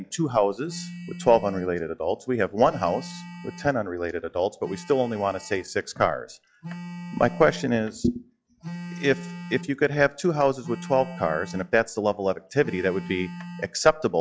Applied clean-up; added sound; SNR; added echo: classical method log-MMSE.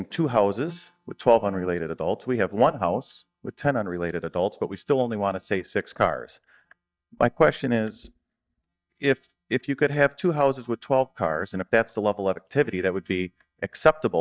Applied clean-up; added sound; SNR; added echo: neural mask model DeepFilterNet 3.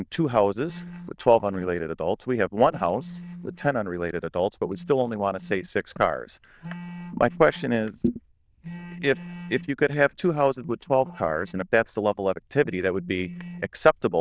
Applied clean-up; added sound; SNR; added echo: neural diffusion model UNIVERSE++.